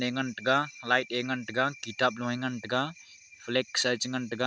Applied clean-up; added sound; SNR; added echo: none; none; none; none.